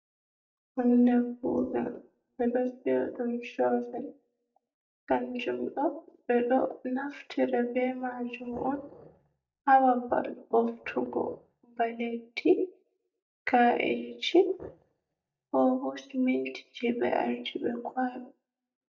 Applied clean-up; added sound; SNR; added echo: neural mask model DeepFilterNet 3.